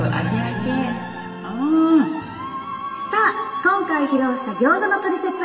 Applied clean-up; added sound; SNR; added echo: none; Drum; 12 dB; reverberation time 2.7 s.